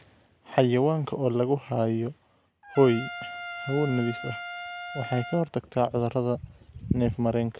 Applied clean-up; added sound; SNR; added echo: none; Trumpet; 11 dB; none.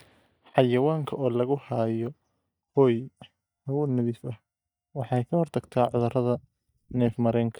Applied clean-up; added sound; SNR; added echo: neural mask model DeepFilterNet 3.